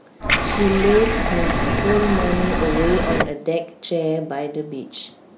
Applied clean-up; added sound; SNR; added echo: none; Liquid; -2 dB; none.